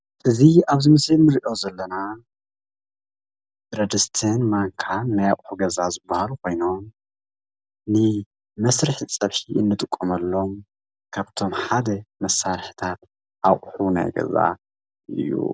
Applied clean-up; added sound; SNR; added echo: none; none; none; none.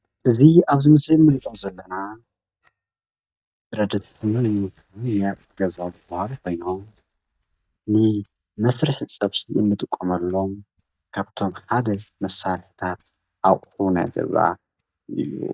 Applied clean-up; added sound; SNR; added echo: neural mask model DeepFilterNet 3.